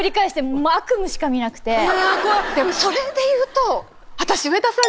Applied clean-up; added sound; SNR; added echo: none; Chink, clink; 13 dB; none.